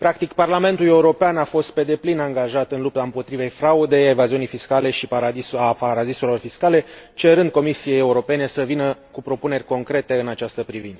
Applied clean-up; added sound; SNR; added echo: none; none; none; none.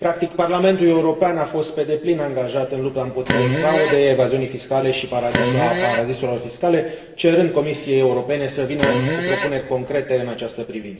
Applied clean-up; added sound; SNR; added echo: none; Fart; 3 dB; reverberation time 1.1 s.